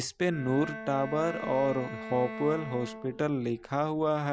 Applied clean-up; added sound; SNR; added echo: none; Bowed string instrument; 11 dB; none.